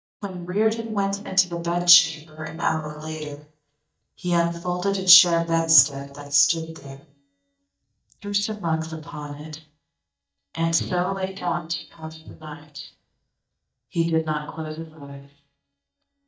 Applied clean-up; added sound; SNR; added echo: neural mask model DeepFilterNet 3.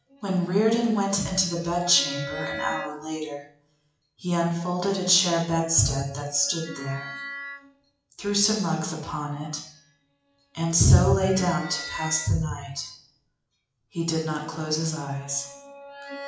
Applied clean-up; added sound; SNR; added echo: classical method WPE with log-MMSE.